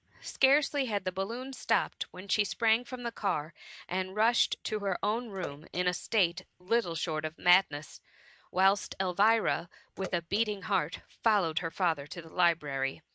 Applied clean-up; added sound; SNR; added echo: neural mask model RNNoise.